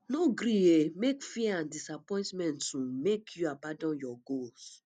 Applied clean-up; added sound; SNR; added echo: none; none; none; none.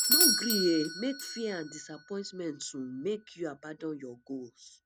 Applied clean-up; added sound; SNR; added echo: none; Bell / Doorbell; -1 dB; none.